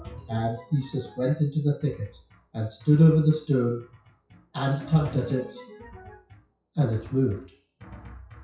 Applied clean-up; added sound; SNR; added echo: classical method WPE with log-MMSE.